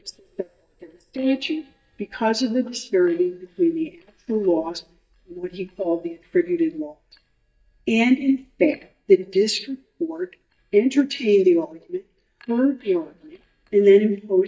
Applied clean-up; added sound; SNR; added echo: neural mask model DeepFilterNet 3.